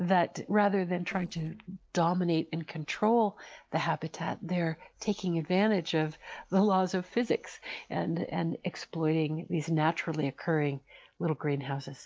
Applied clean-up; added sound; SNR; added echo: neural separator model SepFormer DNS4.